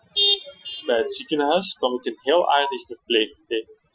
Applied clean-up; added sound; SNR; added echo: classical method Wiener filter.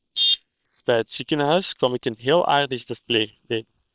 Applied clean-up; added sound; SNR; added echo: neural separator model SepFormer WHAM!.